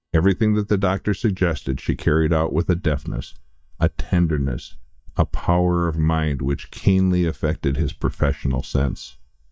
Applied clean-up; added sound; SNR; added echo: neural mask model DeepFilterNet 3.